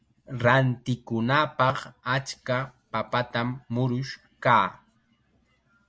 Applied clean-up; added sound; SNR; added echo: none; none; none; none.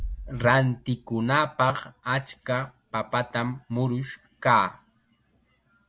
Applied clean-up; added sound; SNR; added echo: none; Bass drum; 18 dB; none.